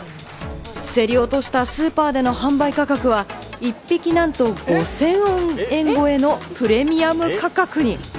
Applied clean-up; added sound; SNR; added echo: none; none; none; none.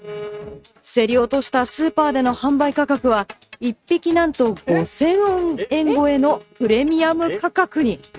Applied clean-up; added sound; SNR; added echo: neural mask model RNNoise.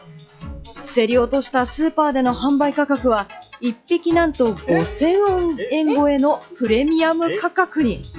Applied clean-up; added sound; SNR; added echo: classical method log-MMSE.